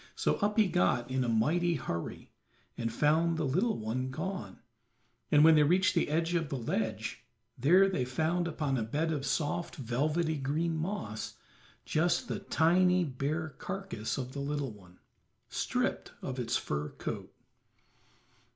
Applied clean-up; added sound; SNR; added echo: none; none; none; none.